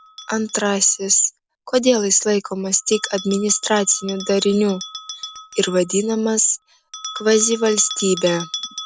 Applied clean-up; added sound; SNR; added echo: none; Bell; 15 dB; none.